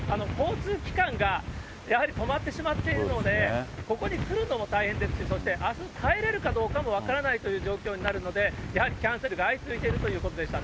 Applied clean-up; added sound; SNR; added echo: none; none; none; none.